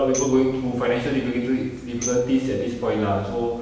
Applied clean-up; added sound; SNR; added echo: none; Tambourine; 15 dB; none.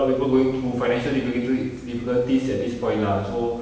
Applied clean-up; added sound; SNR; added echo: none; none; none; none.